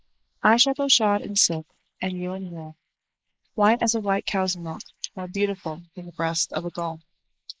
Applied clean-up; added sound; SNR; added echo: neural mask model Resemble Enhance denoiser.